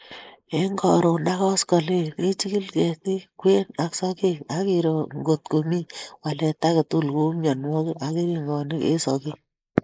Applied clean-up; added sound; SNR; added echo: neural mask model Resemble Enhance denoiser.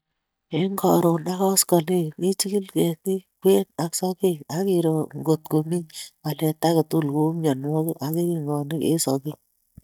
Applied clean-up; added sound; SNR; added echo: neural mask model DeepFilterNet 3.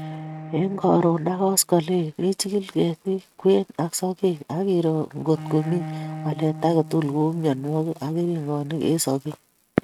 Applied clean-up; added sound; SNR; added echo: neural mask model RNNoise.